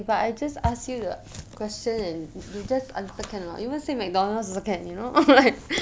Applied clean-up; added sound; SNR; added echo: none; none; none; none.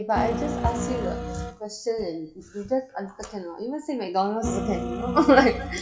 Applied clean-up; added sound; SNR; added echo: classical method WPE with log-MMSE.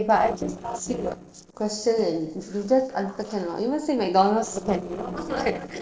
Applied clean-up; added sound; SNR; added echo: neural separator model SepFormer DNS4.